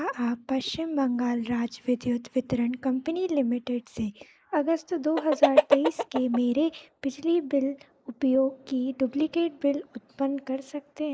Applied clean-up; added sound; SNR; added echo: neural mask model Resemble Enhance denoiser.